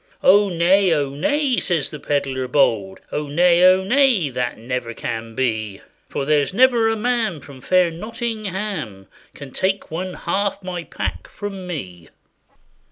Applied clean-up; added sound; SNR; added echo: none; none; none; none.